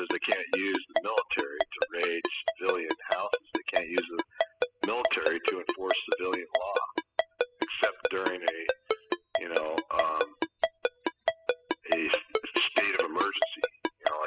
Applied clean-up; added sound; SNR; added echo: classical method spectral subtraction.